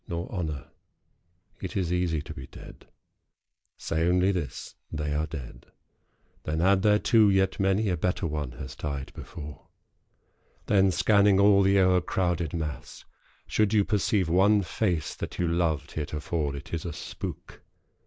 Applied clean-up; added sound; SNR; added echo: neural mask model Resemble Enhance denoiser.